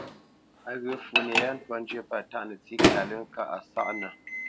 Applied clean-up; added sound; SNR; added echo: none; Microwave oven; -4 dB; none.